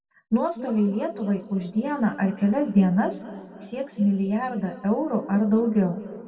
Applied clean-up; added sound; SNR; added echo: none; none; none; reverberation time 2.3 s.